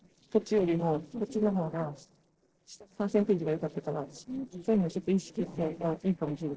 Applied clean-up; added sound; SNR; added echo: neural separator model SepFormer DNS4.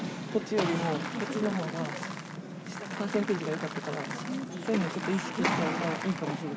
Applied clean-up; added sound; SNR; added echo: none; Applause; 10 dB; none.